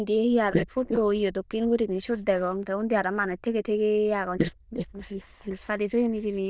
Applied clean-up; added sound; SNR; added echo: neural diffusion model UNIVERSE++.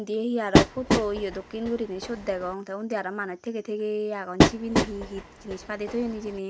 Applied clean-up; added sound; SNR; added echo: none; Train; -5 dB; none.